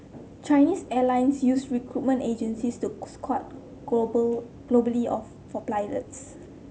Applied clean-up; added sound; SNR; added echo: none; none; none; none.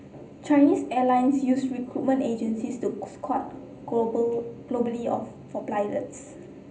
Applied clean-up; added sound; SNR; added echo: none; none; none; reverberation time 0.5 s.